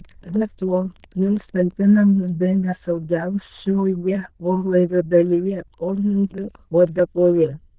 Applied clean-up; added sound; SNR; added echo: neural diffusion model UNIVERSE++.